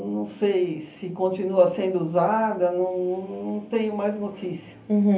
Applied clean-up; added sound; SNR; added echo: none; none; none; reverberation time 0.3 s.